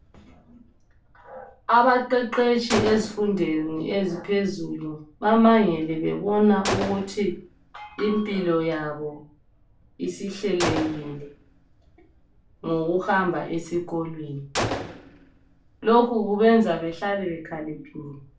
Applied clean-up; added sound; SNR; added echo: none; Gunshot, gunfire; 12 dB; reverberation time 0.3 s.